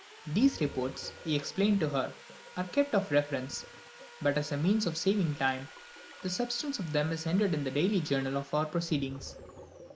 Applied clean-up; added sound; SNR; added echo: none; Sawing + Gurgling; 18 dB; none.